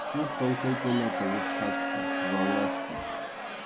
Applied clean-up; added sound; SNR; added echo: none; Bowed string instrument + Crowd; -1 dB; none.